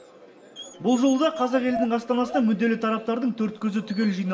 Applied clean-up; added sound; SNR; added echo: none; Dog; 15 dB; reverberation time 0.7 s.